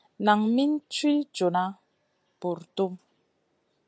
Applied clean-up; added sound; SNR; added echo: none; none; none; none.